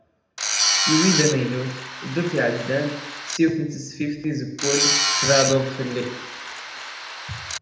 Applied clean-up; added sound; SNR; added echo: none; Tools; 1 dB; reverberation time 0.8 s.